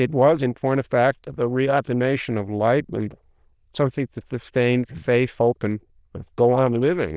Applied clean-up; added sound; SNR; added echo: neural diffusion model UNIVERSE++.